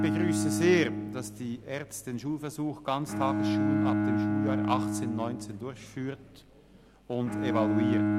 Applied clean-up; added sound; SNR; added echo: none; Bowed string instrument; -2 dB; none.